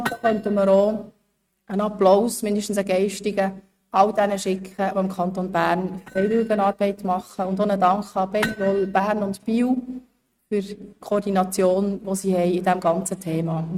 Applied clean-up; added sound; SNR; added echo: neural mask model RNNoise.